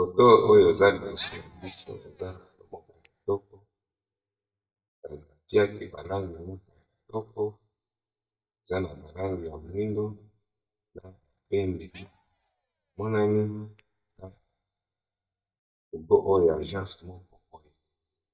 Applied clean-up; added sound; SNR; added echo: neural mask model DeepFilterNet 3.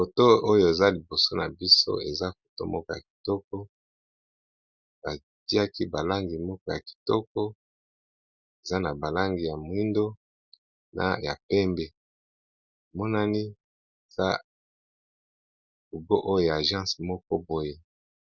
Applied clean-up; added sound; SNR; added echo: none; none; none; none.